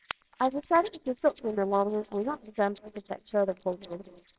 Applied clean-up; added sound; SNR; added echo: neural separator model SepFormer WHAMR!.